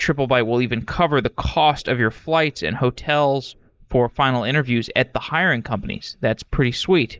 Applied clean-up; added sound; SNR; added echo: neural mask model Resemble Enhance denoiser.